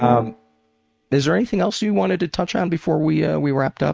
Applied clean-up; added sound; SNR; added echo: neural mask model RNNoise.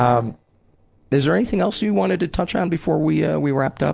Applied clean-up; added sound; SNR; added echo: neural separator model SepFormer DNS4.